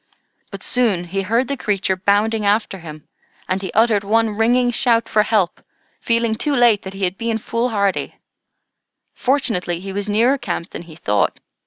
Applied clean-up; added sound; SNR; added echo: none; none; none; none.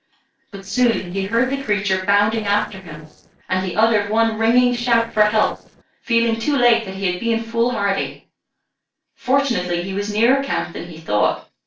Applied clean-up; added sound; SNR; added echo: neural separator model SepFormer DNS4.